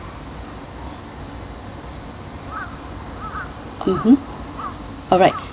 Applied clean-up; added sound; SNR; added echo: none; Crow; 14 dB; none.